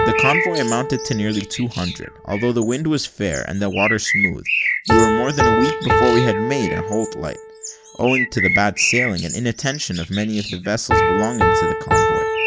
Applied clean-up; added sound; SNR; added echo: none; Piano + Bird; -1 dB; none.